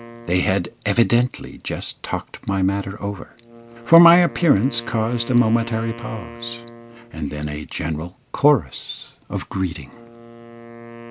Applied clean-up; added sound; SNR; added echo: none; Wind instrument, woodwind instrument; 18 dB; none.